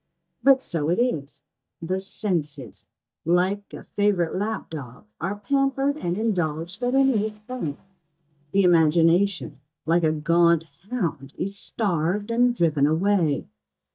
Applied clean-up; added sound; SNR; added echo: neural mask model DeepFilterNet 3.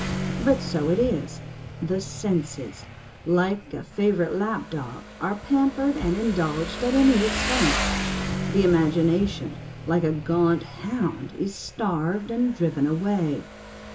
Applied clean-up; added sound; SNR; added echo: none; Motorcycle; 8 dB; reverberation time 0.2 s.